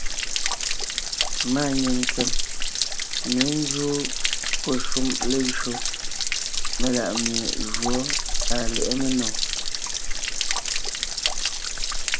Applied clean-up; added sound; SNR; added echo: none; Stream / Trickle, dribble / Splash, splatter; -5 dB; none.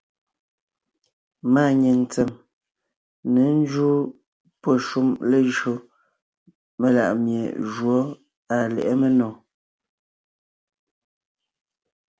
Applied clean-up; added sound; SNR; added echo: none; none; none; none.